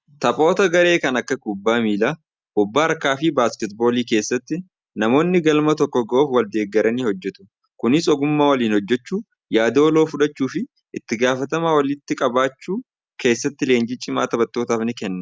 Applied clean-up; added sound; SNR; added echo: none; none; none; none.